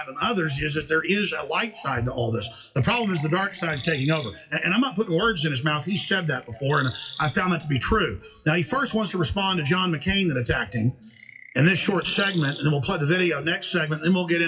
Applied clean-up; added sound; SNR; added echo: classical method WPE with log-MMSE.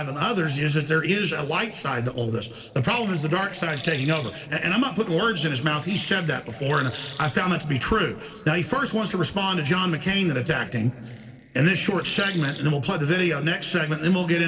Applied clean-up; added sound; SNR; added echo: neural separator model SepFormer DNS4.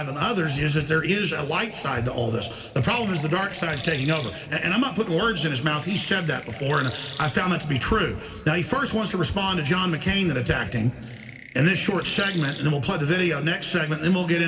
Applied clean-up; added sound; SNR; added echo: none; Chirp, tweet; 17 dB; reverberation time 1.8 s.